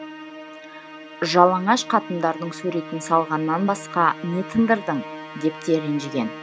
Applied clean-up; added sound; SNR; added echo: none; Musical instrument; 14 dB; none.